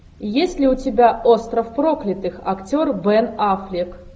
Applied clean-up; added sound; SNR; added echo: none; none; none; none.